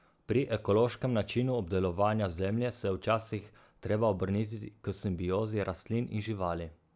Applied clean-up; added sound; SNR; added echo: none; none; none; none.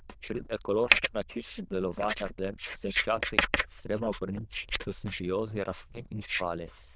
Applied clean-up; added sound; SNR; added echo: neural diffusion model UNIVERSE++.